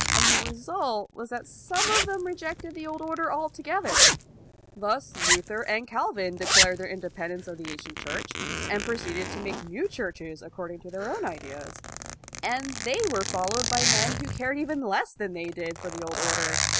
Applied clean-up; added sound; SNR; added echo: none; Zipper (clothing); -2 dB; none.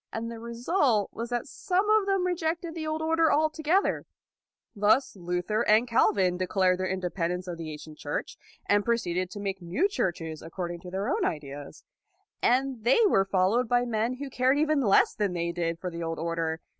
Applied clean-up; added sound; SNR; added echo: none; none; none; none.